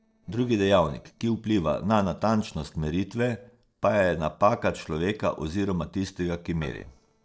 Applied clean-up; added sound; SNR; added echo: neural separator model SepFormer DNS4.